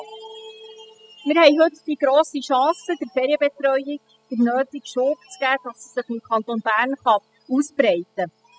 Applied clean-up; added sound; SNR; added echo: classical method spectral subtraction.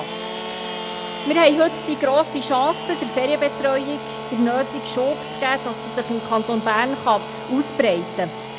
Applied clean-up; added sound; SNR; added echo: none; Sawing / Engine + Brass instrument; 9 dB; none.